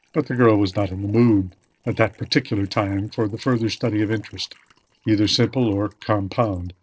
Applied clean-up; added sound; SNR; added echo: neural separator model SepFormer DNS4.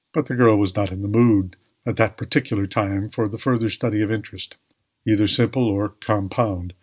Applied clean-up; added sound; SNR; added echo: none; none; none; none.